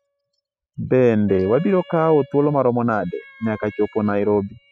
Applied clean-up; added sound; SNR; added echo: classical method spectral subtraction.